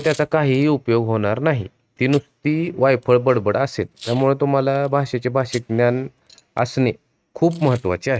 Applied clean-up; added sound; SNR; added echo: neural mask model RNNoise.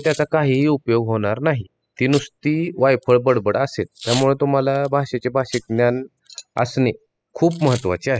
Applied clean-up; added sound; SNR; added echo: classical method spectral subtraction.